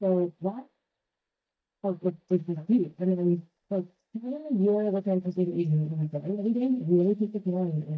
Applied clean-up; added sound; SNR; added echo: neural mask model DeepFilterNet 3.